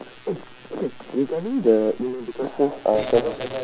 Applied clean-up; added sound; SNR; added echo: none; none; none; none.